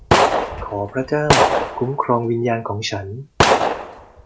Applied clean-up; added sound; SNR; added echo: none; Gunshot, gunfire; -4 dB; none.